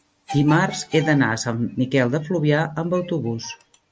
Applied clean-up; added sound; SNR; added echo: none; none; none; none.